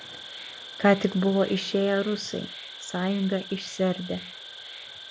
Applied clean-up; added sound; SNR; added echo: none; Insect; 14 dB; none.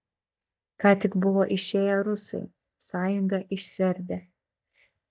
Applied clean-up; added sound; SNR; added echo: neural mask model DeepFilterNet 3.